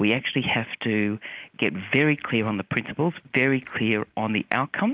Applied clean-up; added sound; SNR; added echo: none; none; none; none.